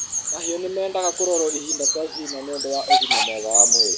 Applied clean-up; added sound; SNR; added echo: none; Bird vocalization, bird call, bird song + Hiss / Alarm / Train; -5 dB; none.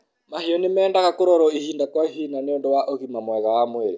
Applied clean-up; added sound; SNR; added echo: none; none; none; none.